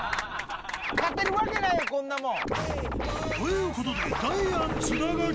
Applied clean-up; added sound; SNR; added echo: none; Scratching (performance technique); 4 dB; none.